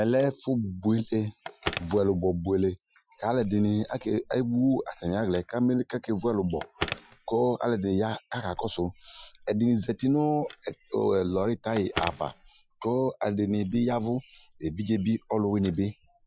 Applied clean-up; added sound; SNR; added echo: classical method Wiener filter.